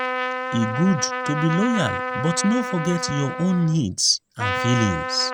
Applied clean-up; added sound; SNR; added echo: none; Trumpet; 5 dB; none.